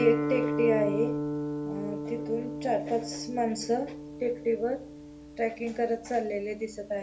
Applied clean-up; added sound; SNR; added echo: none; Guitar; 4 dB; reverberation time 0.3 s.